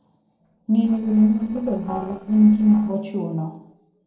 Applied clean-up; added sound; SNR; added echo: neural separator model SepFormer DNS4.